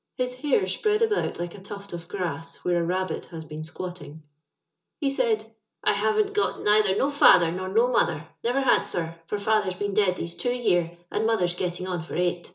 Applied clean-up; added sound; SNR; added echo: none; none; none; reverberation time 0.2 s.